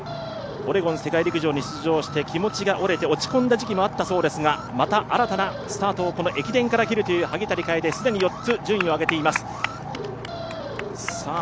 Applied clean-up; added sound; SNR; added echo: none; Alarm; 12 dB; none.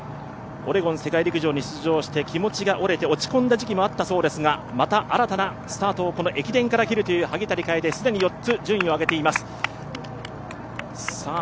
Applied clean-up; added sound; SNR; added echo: none; none; none; none.